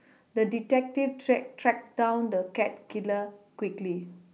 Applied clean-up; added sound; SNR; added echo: none; none; none; none.